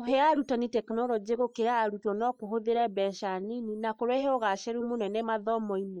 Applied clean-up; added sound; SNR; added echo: neural mask model Resemble Enhance denoiser.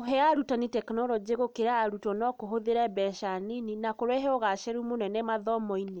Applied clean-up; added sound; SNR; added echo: none; none; none; none.